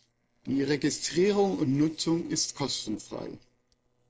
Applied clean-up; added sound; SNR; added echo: neural separator model SepFormer DNS4.